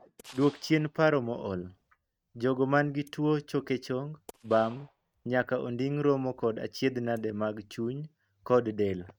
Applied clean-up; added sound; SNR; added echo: neural mask model RNNoise.